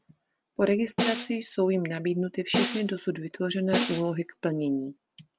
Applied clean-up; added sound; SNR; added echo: none; Snare drum; 3 dB; none.